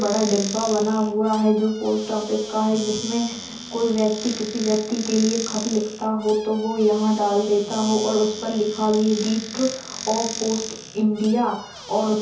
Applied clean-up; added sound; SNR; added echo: none; Squeak / Cupboard open or close; 12 dB; reverberation time 0.5 s.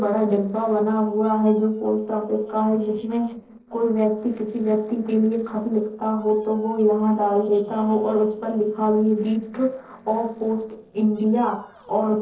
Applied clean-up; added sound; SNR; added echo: neural separator model SepFormer DNS4.